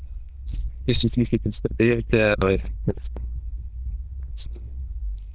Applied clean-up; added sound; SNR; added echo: neural diffusion model UNIVERSE++.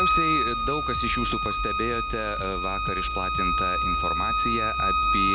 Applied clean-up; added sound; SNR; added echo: none; Bowed string instrument; -5 dB; none.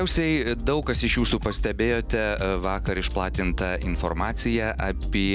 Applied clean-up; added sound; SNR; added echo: none; none; none; none.